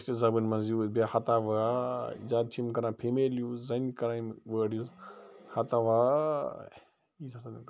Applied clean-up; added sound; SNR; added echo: none; none; none; none.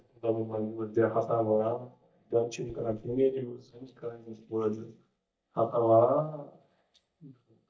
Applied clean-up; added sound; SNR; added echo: neural mask model DeepFilterNet 3.